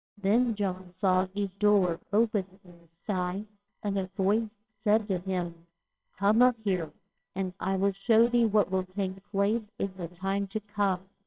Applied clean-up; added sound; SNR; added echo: neural separator model SepFormer WHAMR!.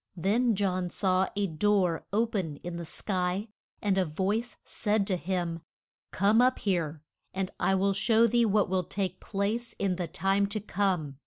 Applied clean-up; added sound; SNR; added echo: none; none; none; none.